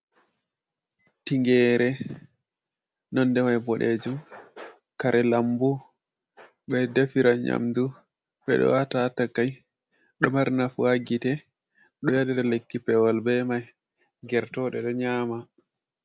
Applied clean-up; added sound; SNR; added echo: none; none; none; none.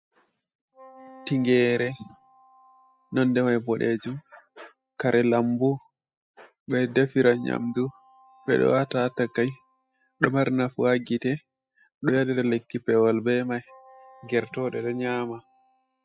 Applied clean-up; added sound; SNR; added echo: classical method spectral subtraction.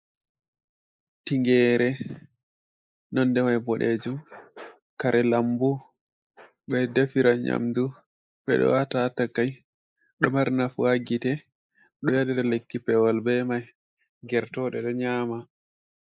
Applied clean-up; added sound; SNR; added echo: neural mask model Resemble Enhance denoiser.